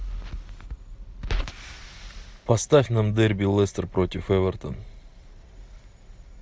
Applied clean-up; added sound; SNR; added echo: none; none; none; none.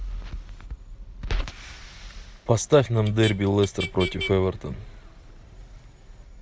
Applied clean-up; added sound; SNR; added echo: none; Motor vehicle (road); 13 dB; none.